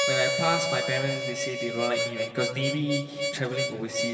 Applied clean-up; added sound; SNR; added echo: none; Harmonica; 0 dB; reverberation time 1.9 s.